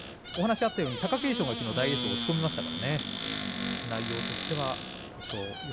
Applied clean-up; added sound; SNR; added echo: none; Squeak / Cupboard open or close; -2 dB; none.